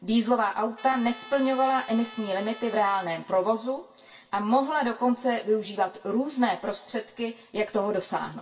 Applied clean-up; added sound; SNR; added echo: none; Trumpet; 18 dB; reverberation time 0.2 s.